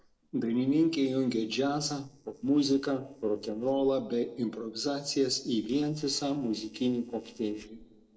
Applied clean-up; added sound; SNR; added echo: neural separator model SepFormer DNS4.